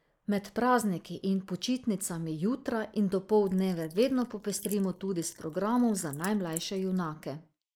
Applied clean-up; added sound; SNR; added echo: neural mask model Resemble Enhance denoiser.